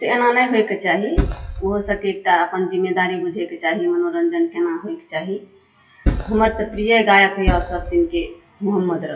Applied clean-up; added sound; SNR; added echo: classical method WPE with log-MMSE.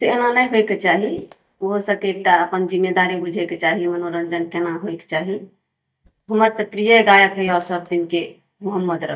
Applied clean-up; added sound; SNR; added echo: neural mask model DeepFilterNet 3.